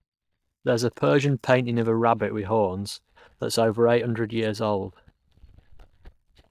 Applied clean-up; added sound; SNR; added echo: neural mask model DeepFilterNet 3.